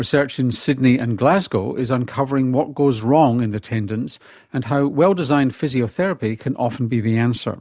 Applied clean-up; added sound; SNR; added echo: none; none; none; none.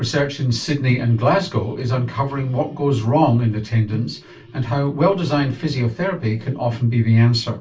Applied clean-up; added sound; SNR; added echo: none; Microwave oven; 18 dB; reverberation time 0.2 s.